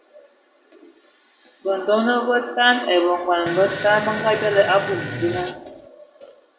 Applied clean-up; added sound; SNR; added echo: none; Fart; 9 dB; reverberation time 0.7 s.